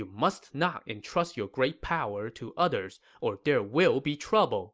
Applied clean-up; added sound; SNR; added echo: none; none; none; none.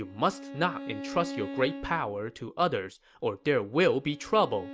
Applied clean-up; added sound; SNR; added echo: none; Bowed string instrument; 13 dB; none.